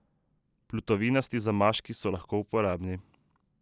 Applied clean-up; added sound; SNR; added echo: none; none; none; none.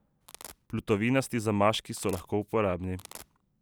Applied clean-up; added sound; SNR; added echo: none; Domestic sounds, home sounds; 18 dB; none.